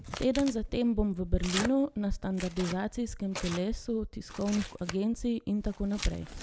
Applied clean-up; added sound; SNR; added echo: none; Tearing; 12 dB; none.